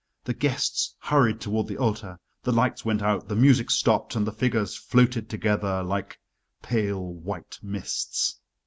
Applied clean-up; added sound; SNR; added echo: none; none; none; none.